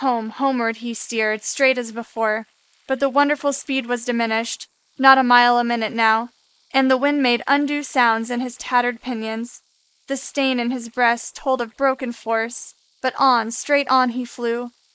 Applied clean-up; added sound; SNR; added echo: neural mask model Resemble Enhance denoiser.